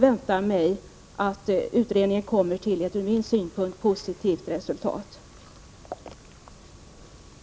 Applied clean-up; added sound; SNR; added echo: none; none; none; none.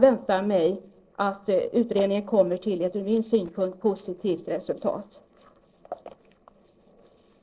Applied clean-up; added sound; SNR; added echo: neural separator model SepFormer DNS4.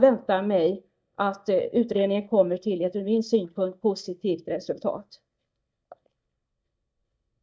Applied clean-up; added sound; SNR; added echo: neural mask model DeepFilterNet 3.